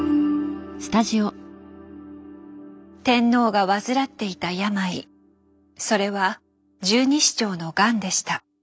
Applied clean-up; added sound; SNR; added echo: none; none; none; none.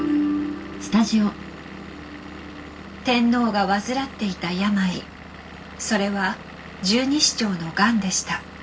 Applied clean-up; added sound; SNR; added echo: none; Engine / Vehicle; 15 dB; reverberation time 0.2 s.